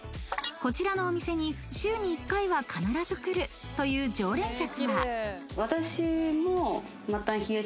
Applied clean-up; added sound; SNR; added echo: none; none; none; none.